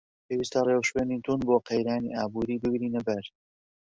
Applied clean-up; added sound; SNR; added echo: none; none; none; none.